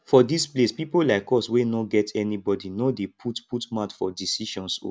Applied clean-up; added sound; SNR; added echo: none; none; none; none.